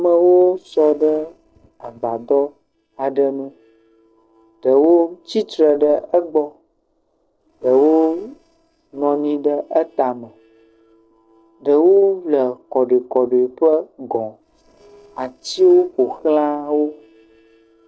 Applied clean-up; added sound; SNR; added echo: neural separator model SepFormer DNS4.